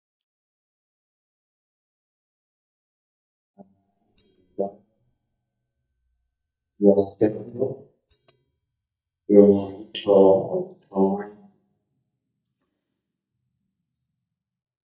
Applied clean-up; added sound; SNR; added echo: neural mask model DeepFilterNet 3.